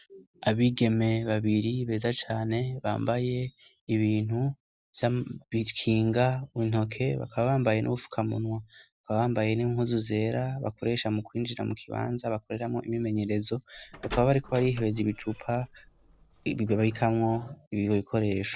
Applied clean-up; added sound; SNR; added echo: neural separator model SepFormer DNS4.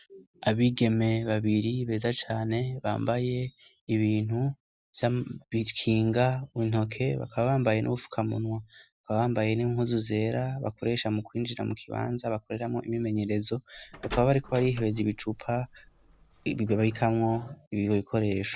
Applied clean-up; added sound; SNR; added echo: none; Door; 16 dB; none.